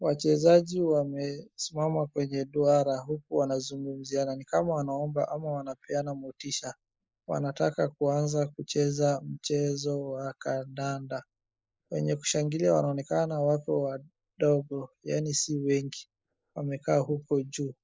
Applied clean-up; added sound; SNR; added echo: neural mask model Resemble Enhance denoiser.